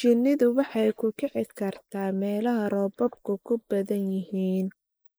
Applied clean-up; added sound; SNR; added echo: neural mask model Resemble Enhance denoiser.